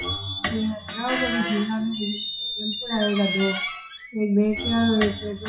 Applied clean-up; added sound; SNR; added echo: classical method WPE with log-MMSE.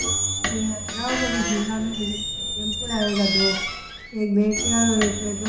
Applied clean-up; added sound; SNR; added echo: none; Squeak; 1 dB; reverberation time 0.7 s.